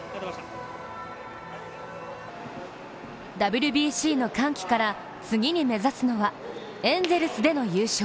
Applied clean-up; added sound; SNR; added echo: none; none; none; none.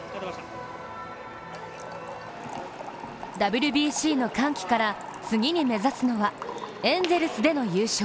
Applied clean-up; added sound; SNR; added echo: none; Fill (with liquid) / Trickle, dribble; 15 dB; none.